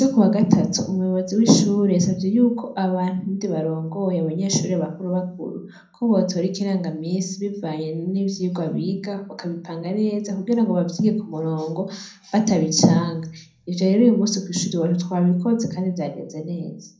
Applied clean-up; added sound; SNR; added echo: none; none; none; reverberation time 0.5 s.